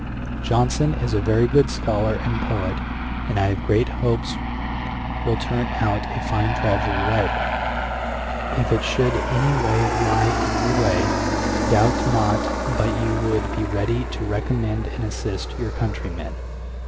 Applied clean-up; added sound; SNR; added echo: none; Aircraft; 4 dB; none.